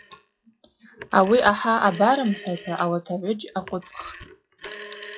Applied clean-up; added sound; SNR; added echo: classical method log-MMSE.